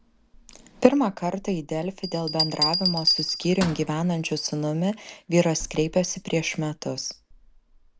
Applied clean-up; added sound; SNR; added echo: none; Bell; 7 dB; none.